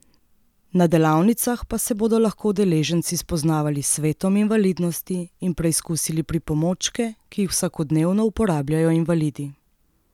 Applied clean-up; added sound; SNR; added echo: none; none; none; none.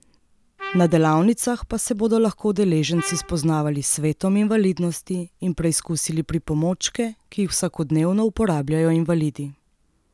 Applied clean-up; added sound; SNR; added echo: none; Trumpet; 16 dB; none.